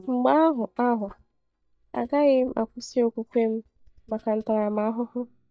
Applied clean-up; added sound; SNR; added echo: neural mask model DeepFilterNet 3.